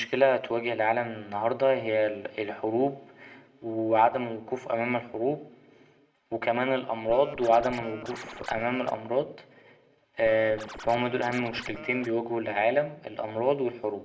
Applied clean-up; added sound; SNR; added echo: none; Scratching (performance technique); 14 dB; reverberation time 0.6 s.